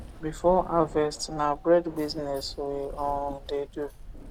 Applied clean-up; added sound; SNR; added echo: none; Keys jangling; 14 dB; none.